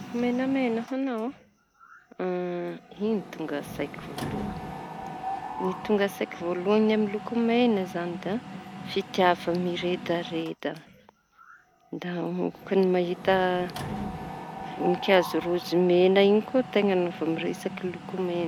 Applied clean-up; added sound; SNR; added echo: none; Mechanisms; 12 dB; none.